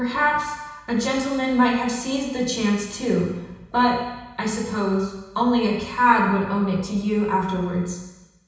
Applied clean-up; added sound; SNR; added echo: none; none; none; reverberation time 1.1 s.